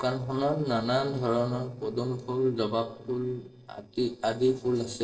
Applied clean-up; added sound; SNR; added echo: neural separator model SepFormer DNS4.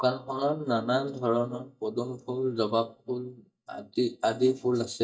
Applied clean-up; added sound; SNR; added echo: neural mask model DeepFilterNet 3.